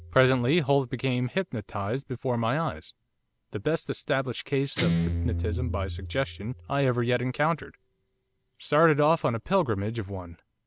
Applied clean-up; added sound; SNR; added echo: none; Guitar; 9 dB; none.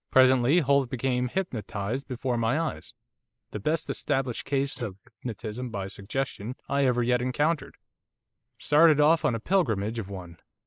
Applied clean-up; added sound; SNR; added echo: neural mask model Resemble Enhance denoiser.